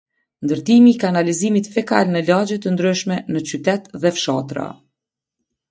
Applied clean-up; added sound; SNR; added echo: neural mask model DeepFilterNet 3.